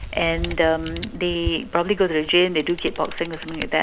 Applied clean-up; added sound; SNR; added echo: none; Camera; 10 dB; none.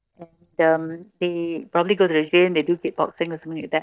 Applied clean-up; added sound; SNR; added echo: neural mask model DeepFilterNet 3.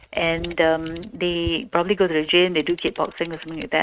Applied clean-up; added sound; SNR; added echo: neural mask model RNNoise.